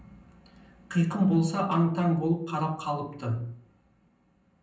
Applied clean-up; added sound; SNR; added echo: none; none; none; reverberation time 0.6 s.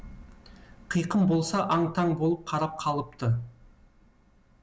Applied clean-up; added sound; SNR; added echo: none; none; none; none.